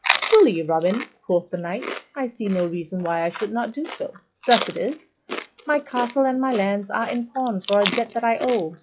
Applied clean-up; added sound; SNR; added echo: classical method log-MMSE.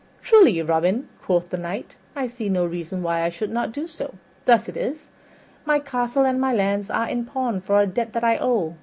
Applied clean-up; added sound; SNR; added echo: none; none; none; none.